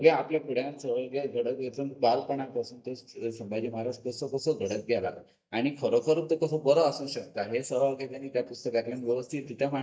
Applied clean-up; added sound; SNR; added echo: neural mask model DeepFilterNet 3.